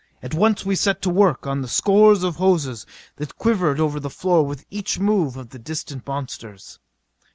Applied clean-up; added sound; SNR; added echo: none; none; none; none.